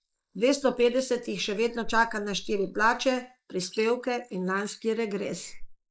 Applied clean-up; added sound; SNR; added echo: neural mask model Resemble Enhance denoiser.